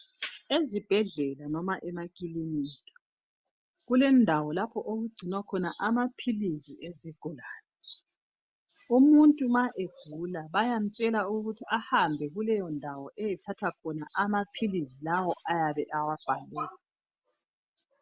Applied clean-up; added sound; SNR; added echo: none; none; none; none.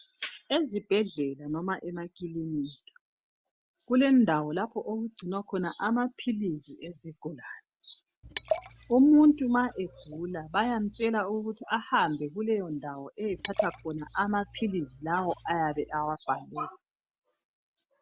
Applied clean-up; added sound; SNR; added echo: none; Liquid; 10 dB; none.